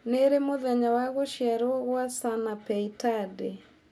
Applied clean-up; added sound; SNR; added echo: none; none; none; none.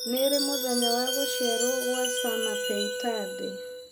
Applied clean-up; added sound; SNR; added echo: none; Chime + Wind instrument, woodwind instrument; -1 dB; none.